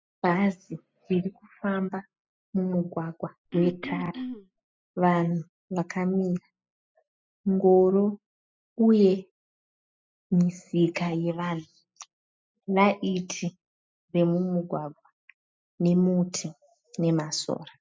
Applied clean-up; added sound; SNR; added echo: classical method spectral subtraction.